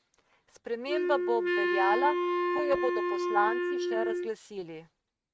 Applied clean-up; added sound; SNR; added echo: neural mask model RNNoise.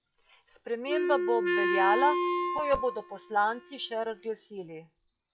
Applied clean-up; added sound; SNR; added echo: classical method log-MMSE.